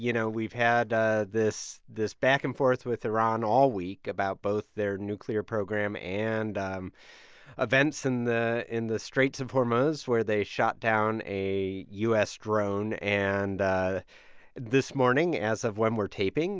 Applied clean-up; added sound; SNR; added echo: none; none; none; none.